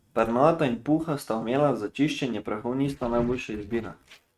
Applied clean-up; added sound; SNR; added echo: neural mask model RNNoise.